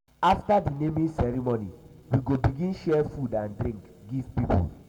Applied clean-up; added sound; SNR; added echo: none; none; none; reverberation time 1.0 s.